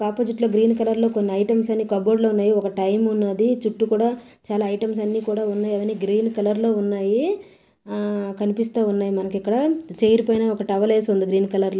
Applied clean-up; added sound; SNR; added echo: none; none; none; none.